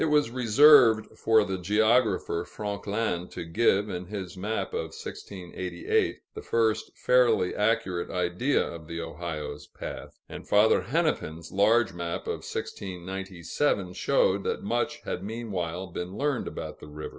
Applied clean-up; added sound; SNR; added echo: none; none; none; none.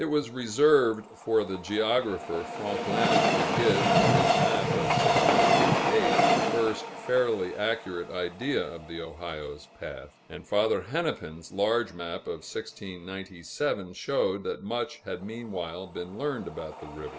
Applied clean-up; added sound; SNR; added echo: none; Train; 0 dB; none.